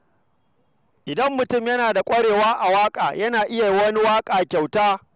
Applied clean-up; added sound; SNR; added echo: none; none; none; none.